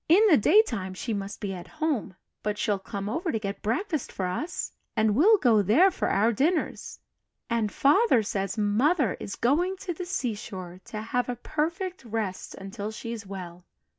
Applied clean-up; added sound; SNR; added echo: none; none; none; none.